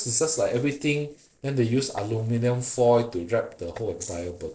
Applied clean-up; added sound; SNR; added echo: neural separator model SepFormer DNS4.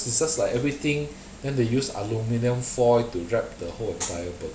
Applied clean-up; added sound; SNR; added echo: none; none; none; none.